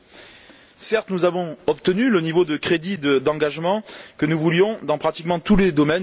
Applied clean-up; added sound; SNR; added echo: none; none; none; none.